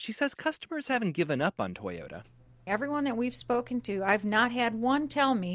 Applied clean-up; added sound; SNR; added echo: none; none; none; none.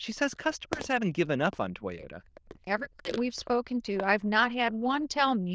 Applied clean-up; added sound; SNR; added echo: neural diffusion model UNIVERSE++.